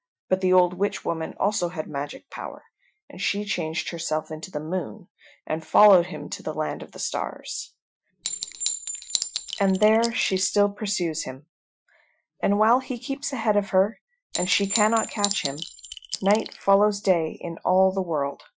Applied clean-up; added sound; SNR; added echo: classical method Wiener filter.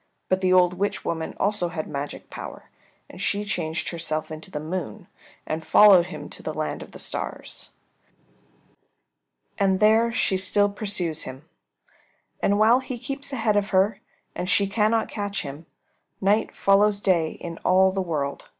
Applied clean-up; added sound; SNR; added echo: none; none; none; none.